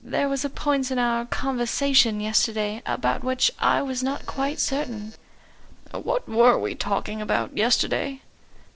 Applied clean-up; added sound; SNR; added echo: neural separator model SepFormer DNS4.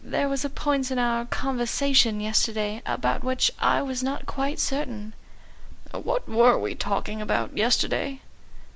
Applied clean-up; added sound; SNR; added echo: none; none; none; none.